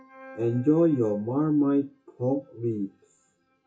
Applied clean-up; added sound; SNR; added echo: classical method WPE with log-MMSE.